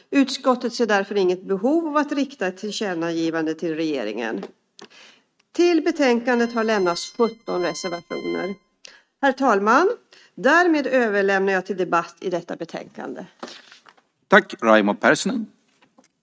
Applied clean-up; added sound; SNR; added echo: neural mask model RNNoise.